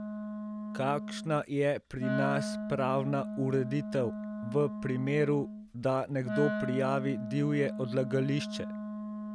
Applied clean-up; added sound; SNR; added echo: none; Wind instrument, woodwind instrument; 5 dB; none.